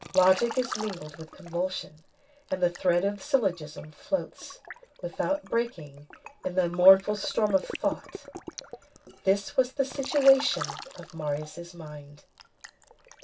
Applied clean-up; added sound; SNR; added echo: none; Liquid; 15 dB; reverberation time 0.1 s.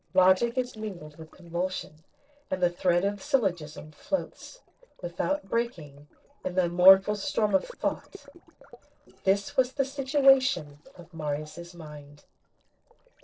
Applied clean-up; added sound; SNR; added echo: neural separator model SepFormer DNS4.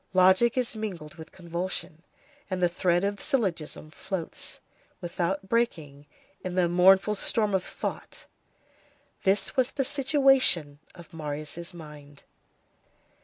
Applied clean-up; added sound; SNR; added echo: none; none; none; none.